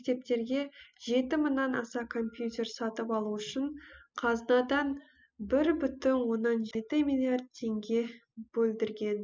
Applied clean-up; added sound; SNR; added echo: none; none; none; none.